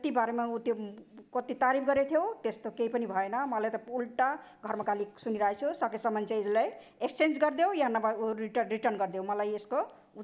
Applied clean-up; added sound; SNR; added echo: none; none; none; none.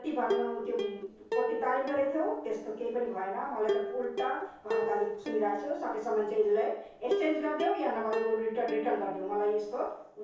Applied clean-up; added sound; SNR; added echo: none; Plucked string instrument; 5 dB; reverberation time 0.6 s.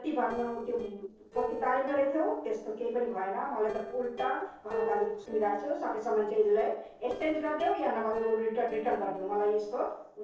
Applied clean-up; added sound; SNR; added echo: neural separator model SepFormer DNS4.